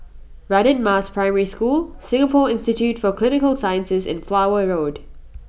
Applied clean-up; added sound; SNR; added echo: none; none; none; none.